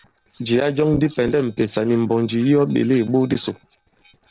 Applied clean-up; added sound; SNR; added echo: neural separator model SepFormer DNS4.